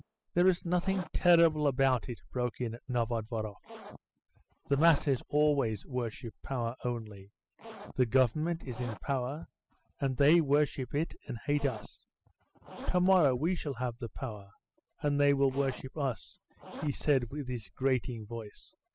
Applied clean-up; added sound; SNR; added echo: classical method spectral subtraction.